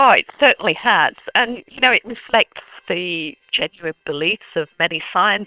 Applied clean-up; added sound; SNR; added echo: neural separator model SepFormer WHAM!.